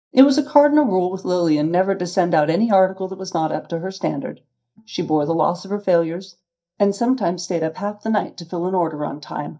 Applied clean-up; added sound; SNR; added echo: neural mask model DeepFilterNet 3.